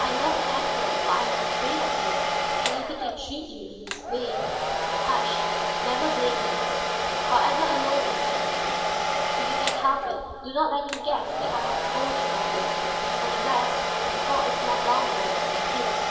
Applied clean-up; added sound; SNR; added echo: none; Domestic sounds, home sounds; -4 dB; reverberation time 2.6 s.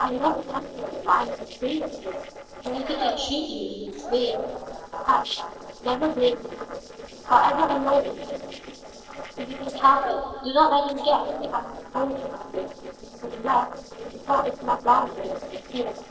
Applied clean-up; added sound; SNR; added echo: neural separator model SepFormer DNS4.